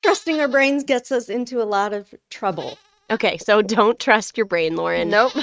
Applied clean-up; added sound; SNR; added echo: neural mask model RNNoise.